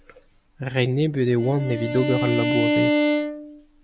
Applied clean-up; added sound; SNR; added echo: none; Bowed string instrument; 1 dB; none.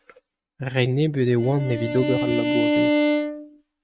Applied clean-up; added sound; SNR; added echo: neural mask model RNNoise.